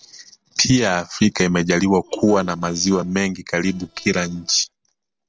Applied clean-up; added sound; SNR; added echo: neural separator model SepFormer DNS4.